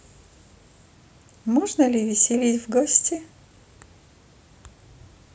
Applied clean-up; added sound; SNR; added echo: none; none; none; none.